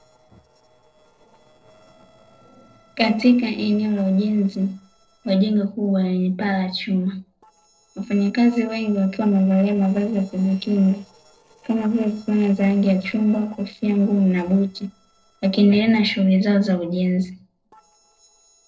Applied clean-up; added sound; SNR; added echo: neural separator model SepFormer DNS4.